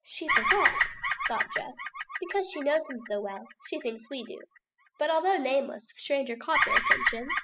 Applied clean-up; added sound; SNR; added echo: classical method spectral subtraction.